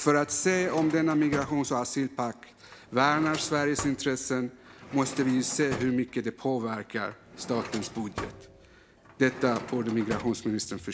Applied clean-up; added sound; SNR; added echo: none; Drawer open or close; 14 dB; none.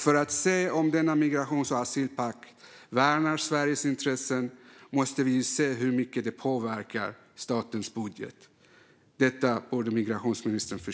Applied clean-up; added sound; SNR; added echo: none; none; none; none.